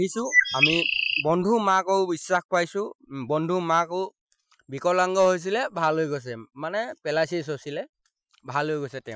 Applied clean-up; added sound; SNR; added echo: classical method Wiener filter.